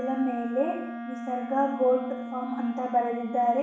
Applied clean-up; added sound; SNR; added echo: none; Wind instrument, woodwind instrument; 9 dB; reverberation time 0.6 s.